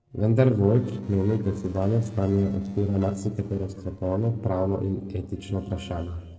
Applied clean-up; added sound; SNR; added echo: neural separator model SepFormer DNS4.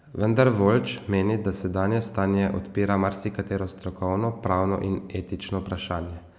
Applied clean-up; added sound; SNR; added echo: none; none; none; none.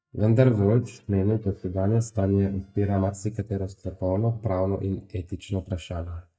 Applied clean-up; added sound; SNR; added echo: neural mask model DeepFilterNet 3.